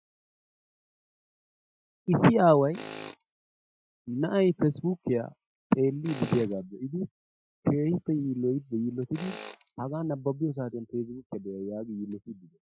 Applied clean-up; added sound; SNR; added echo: classical method Wiener filter.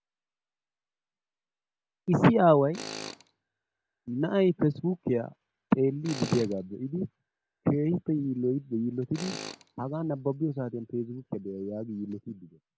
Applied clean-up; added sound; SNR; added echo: none; Tools; 17 dB; none.